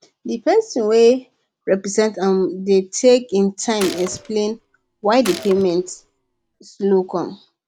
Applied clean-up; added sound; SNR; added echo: none; Gunshot, gunfire; 15 dB; none.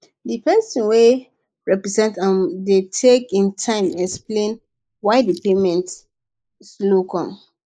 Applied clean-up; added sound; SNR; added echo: neural mask model Resemble Enhance denoiser.